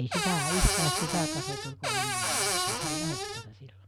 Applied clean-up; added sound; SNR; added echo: none; Cupboard open or close / Door; -3 dB; none.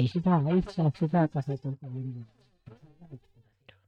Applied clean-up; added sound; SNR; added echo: neural mask model DeepFilterNet 3.